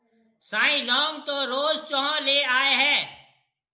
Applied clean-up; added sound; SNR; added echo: none; none; none; none.